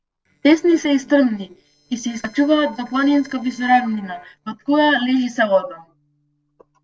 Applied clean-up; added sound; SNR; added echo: neural separator model SepFormer DNS4.